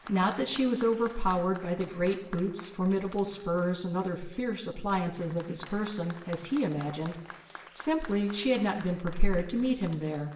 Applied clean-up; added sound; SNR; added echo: none; Applause; 20 dB; reverberation time 0.8 s.